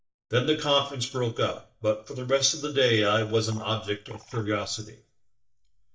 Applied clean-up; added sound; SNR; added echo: neural mask model DeepFilterNet 3.